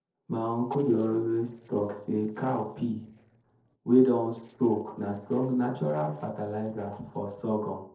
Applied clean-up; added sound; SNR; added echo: neural separator model SepFormer DNS4.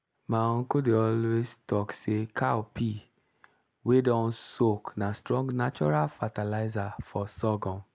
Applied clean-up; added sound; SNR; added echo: none; none; none; none.